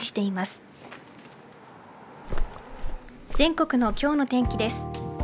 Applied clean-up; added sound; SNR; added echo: none; Walk, footsteps; 0 dB; none.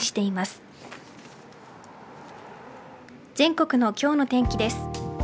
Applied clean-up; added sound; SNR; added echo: none; none; none; none.